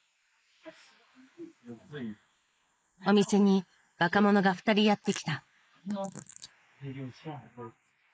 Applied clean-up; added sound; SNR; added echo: neural mask model Resemble Enhance denoiser.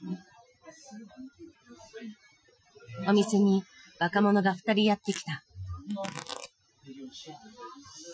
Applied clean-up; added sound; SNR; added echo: classical method Wiener filter.